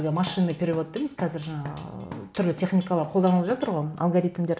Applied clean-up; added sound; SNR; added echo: none; Drum kit; 18 dB; none.